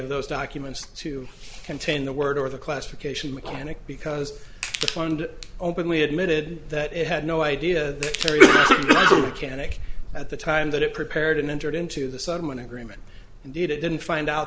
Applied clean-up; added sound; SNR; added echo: none; Crushing; 10 dB; none.